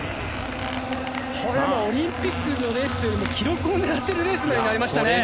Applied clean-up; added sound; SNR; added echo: none; Squeak; 13 dB; none.